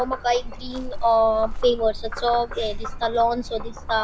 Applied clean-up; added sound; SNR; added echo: none; Frog; 8 dB; none.